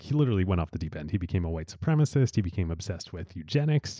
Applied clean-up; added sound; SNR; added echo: none; none; none; none.